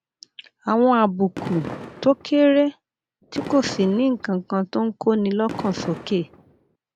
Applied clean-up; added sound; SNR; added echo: none; Fireworks; 13 dB; none.